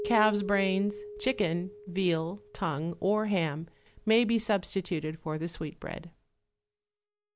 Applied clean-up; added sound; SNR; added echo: none; Keyboard (musical); 14 dB; none.